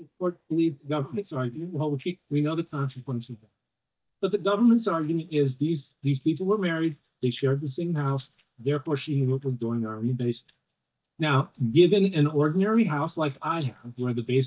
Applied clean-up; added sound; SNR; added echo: neural mask model DeepFilterNet 3.